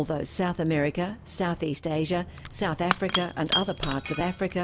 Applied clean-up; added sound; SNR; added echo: none; Shatter / Crushing; 7 dB; none.